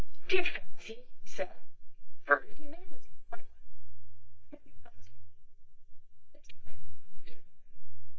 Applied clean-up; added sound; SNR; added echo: neural mask model DeepFilterNet 3.